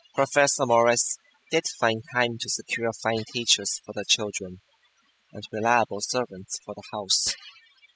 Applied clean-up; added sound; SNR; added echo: classical method spectral subtraction.